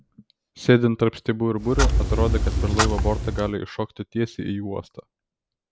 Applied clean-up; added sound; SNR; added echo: none; Clock; -3 dB; none.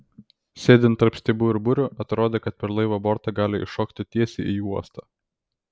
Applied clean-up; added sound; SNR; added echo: none; none; none; none.